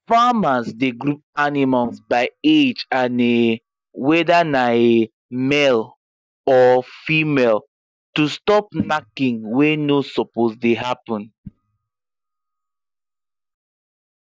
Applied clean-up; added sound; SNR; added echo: neural mask model DeepFilterNet 3.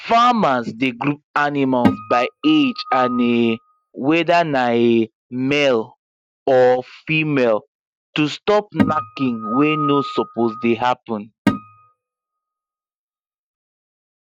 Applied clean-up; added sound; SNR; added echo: neural mask model RNNoise.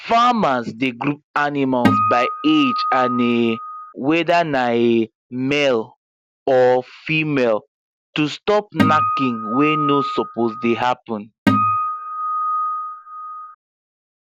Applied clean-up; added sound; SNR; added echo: none; Acoustic guitar; 1 dB; none.